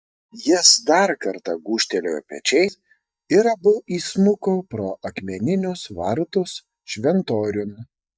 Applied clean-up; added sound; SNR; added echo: neural mask model DeepFilterNet 3.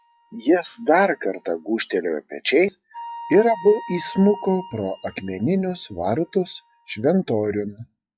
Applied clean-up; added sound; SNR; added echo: classical method log-MMSE.